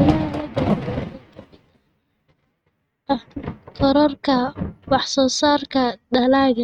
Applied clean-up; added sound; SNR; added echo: neural mask model RNNoise.